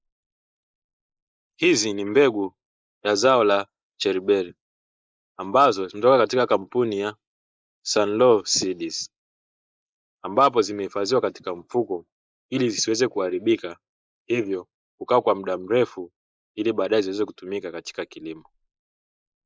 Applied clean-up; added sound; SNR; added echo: neural mask model Resemble Enhance denoiser.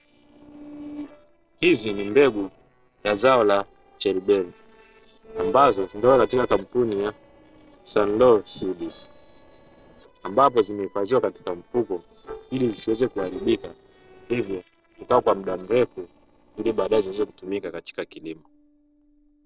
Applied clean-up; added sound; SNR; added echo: neural separator model SepFormer DNS4.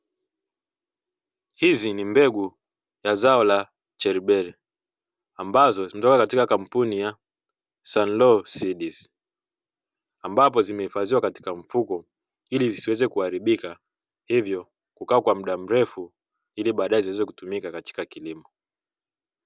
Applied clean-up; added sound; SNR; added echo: none; none; none; none.